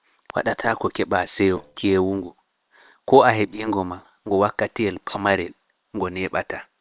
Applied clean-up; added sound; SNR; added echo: neural separator model SepFormer WHAM!.